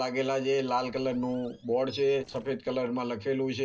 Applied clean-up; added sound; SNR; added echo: neural separator model SepFormer DNS4.